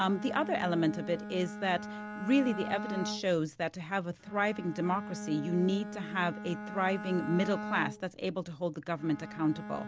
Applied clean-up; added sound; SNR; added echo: none; Bowed string instrument; 9 dB; none.